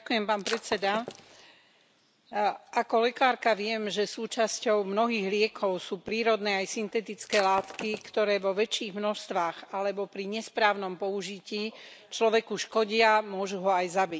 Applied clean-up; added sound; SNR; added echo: none; Shatter; 11 dB; none.